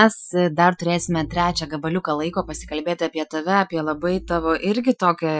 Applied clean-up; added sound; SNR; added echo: classical method Wiener filter.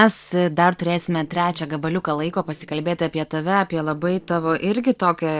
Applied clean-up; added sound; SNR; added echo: neural separator model SepFormer DNS4.